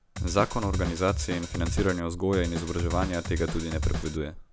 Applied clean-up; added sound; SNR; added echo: none; Drum kit; 3 dB; none.